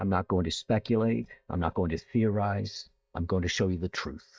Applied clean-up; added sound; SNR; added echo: neural mask model DeepFilterNet 3.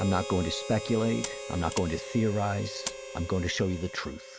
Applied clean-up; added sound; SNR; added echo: none; Mechanisms + Harmonica; 9 dB; none.